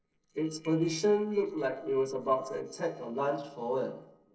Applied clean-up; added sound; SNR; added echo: neural separator model SepFormer DNS4.